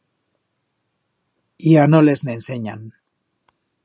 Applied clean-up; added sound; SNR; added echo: none; none; none; none.